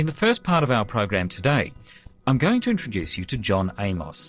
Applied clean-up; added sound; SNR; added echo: neural separator model SepFormer DNS4.